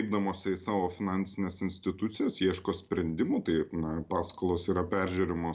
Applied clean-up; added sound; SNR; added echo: none; none; none; none.